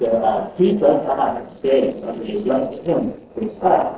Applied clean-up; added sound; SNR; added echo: neural separator model SepFormer DNS4.